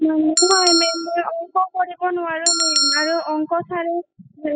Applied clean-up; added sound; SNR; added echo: classical method spectral subtraction.